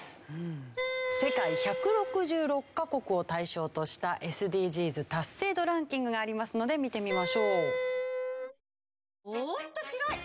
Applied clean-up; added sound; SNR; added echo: none; Wind instrument, woodwind instrument; 0 dB; none.